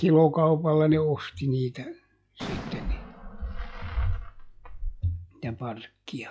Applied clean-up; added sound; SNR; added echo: classical method log-MMSE.